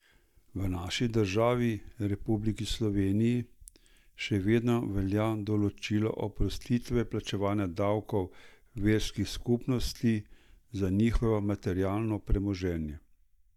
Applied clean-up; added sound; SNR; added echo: neural mask model DeepFilterNet 3.